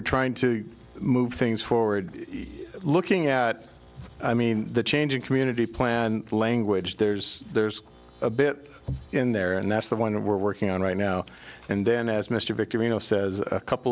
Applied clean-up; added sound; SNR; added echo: none; none; none; none.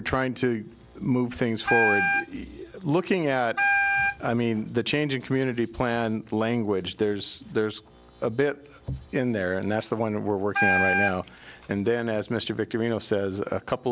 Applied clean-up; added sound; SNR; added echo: none; Wind instrument, woodwind instrument; -1 dB; none.